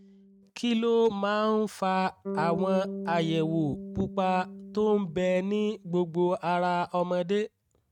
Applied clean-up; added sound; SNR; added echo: neural mask model RNNoise.